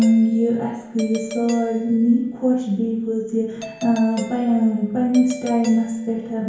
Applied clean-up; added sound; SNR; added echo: none; Doorbell; 17 dB; reverberation time 1.0 s.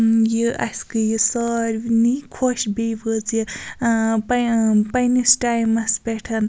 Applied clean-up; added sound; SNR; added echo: none; none; none; none.